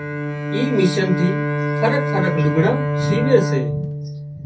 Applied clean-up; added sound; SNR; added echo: none; Bowed string instrument; 1 dB; reverberation time 0.3 s.